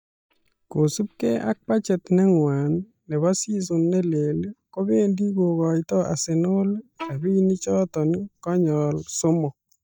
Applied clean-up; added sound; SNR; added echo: neural mask model DeepFilterNet 3.